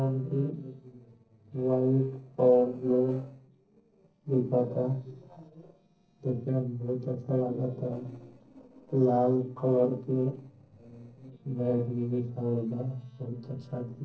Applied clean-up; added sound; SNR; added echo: neural separator model SepFormer DNS4.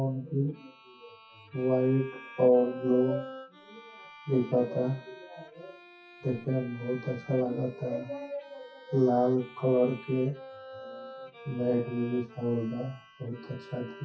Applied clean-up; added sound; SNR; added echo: classical method WPE with log-MMSE.